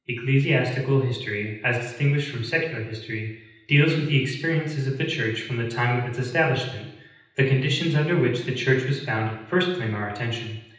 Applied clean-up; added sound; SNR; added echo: none; none; none; reverberation time 0.9 s.